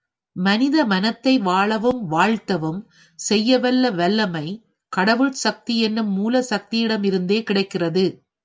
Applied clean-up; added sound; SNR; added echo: none; none; none; none.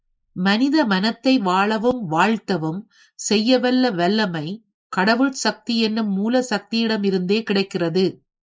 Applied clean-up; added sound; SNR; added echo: neural mask model Resemble Enhance denoiser.